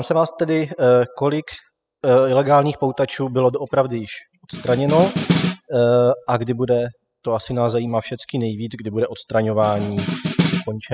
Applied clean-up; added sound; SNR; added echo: classical method spectral subtraction.